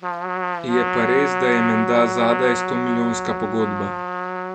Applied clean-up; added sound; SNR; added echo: none; Trumpet; 2 dB; none.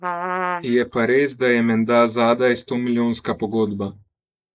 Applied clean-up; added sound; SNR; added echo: neural mask model Resemble Enhance denoiser.